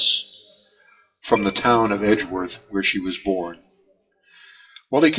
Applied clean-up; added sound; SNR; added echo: classical method WPE with log-MMSE.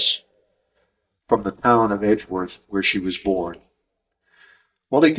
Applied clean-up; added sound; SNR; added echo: neural mask model DeepFilterNet 3.